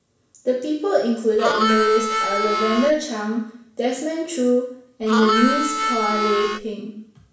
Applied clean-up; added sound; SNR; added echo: none; Harmonica; 1 dB; reverberation time 0.7 s.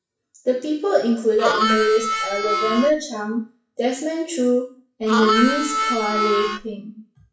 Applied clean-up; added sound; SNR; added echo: classical method WPE with log-MMSE.